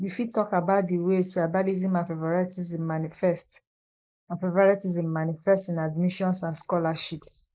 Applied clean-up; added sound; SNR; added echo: neural mask model Resemble Enhance denoiser.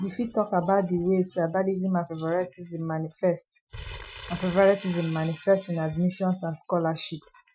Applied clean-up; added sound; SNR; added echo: classical method Wiener filter.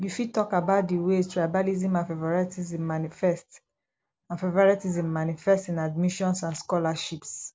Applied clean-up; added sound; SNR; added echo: none; none; none; none.